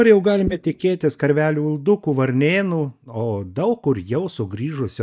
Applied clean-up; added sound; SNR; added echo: neural mask model DeepFilterNet 3.